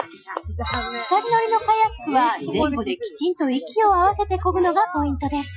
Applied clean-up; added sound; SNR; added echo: classical method Wiener filter.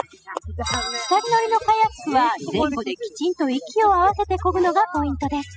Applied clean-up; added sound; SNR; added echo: classical method spectral subtraction.